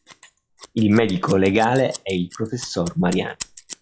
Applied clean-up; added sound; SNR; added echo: classical method log-MMSE.